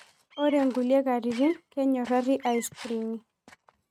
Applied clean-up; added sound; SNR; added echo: neural mask model RNNoise.